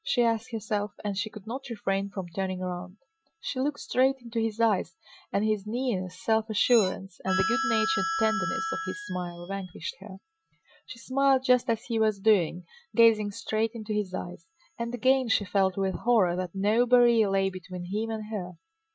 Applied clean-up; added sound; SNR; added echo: classical method Wiener filter.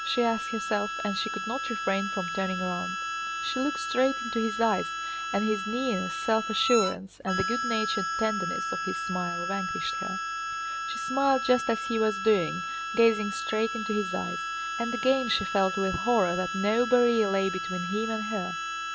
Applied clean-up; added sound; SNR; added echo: none; Harmonica; 3 dB; none.